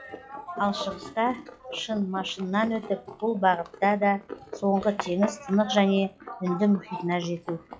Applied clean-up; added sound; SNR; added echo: classical method log-MMSE.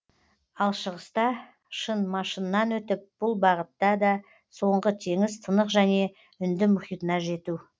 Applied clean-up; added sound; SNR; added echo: none; none; none; none.